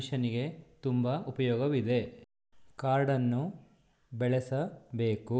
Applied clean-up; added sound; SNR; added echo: none; none; none; none.